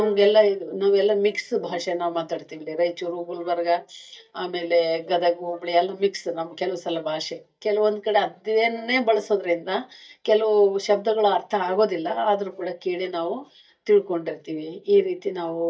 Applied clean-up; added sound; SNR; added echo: neural mask model DeepFilterNet 3.